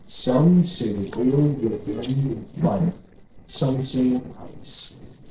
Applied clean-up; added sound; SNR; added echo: neural separator model SepFormer DNS4.